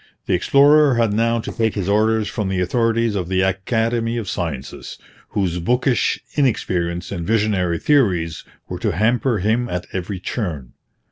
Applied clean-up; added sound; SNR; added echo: neural separator model SepFormer DNS4.